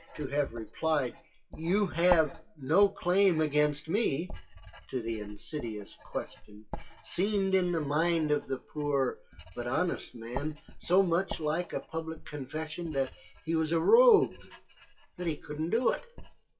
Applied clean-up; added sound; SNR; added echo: classical method WPE with log-MMSE.